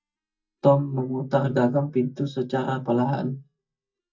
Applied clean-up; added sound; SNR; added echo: neural mask model DeepFilterNet 3.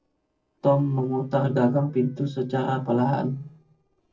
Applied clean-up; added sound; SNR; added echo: neural separator model SepFormer DNS4.